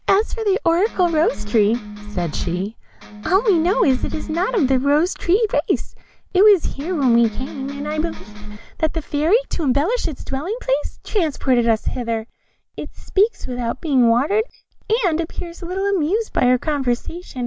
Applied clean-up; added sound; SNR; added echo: none; Electric guitar; 15 dB; none.